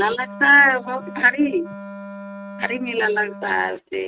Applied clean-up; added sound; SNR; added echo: neural mask model RNNoise.